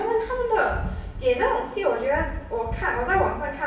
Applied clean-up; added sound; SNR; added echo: none; none; none; reverberation time 1.1 s.